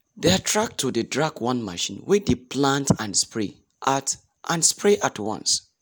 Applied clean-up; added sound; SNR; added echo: none; none; none; none.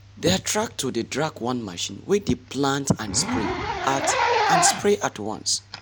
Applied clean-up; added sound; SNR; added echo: none; Zipper (clothing); 3 dB; none.